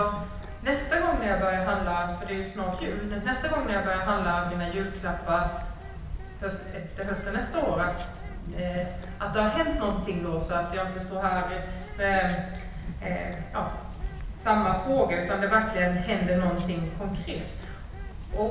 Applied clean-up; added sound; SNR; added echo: none; Bird; 8 dB; reverberation time 0.9 s.